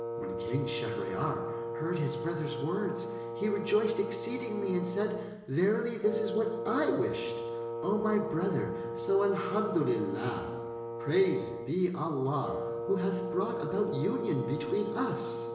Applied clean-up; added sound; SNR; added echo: none; Wind instrument, woodwind instrument; 5 dB; reverberation time 1.0 s.